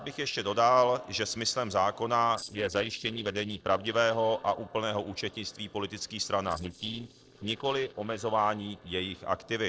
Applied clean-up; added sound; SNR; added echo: neural separator model SepFormer DNS4.